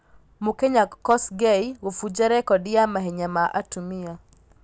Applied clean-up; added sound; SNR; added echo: none; none; none; none.